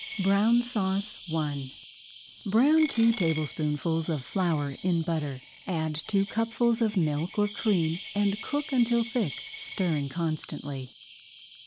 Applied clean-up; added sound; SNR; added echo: none; Bird vocalization, bird call, bird song + Coin (dropping); 13 dB; none.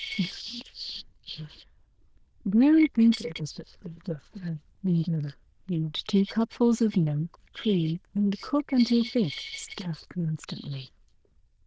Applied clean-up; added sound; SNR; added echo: neural diffusion model UNIVERSE++.